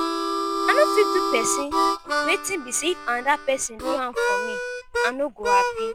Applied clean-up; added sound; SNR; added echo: none; Harmonica; -1 dB; none.